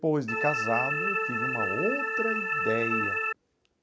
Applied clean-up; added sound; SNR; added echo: none; Organ; -2 dB; none.